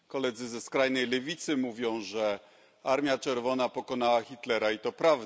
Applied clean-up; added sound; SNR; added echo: none; none; none; none.